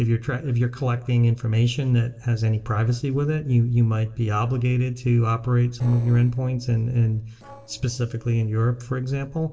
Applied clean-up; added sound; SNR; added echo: neural separator model SepFormer DNS4.